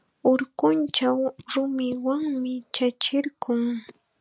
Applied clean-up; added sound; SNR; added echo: none; none; none; none.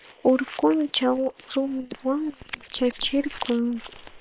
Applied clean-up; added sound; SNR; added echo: neural separator model SepFormer WHAM!.